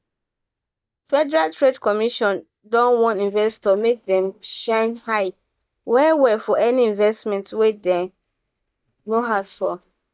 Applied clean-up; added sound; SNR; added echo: neural mask model DeepFilterNet 3.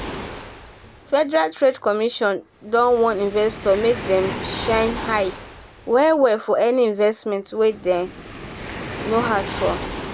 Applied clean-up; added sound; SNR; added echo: none; Waves, surf; 12 dB; none.